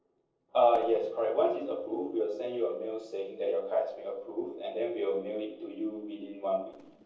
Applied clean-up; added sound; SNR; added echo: neural separator model SepFormer DNS4.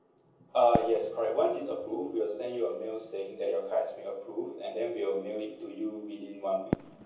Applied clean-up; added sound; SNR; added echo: none; Fireworks; 12 dB; reverberation time 0.7 s.